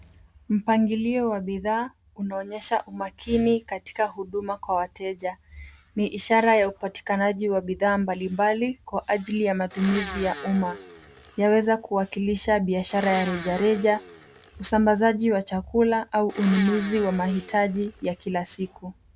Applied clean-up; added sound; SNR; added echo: none; Domestic sounds, home sounds; 14 dB; none.